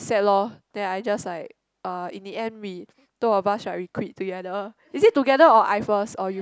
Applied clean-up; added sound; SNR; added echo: none; none; none; none.